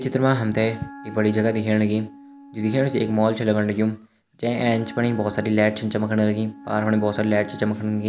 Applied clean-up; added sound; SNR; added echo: none; Wind instrument, woodwind instrument; 19 dB; none.